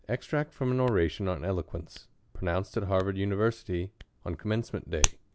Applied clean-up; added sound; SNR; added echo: none; Hands; 8 dB; none.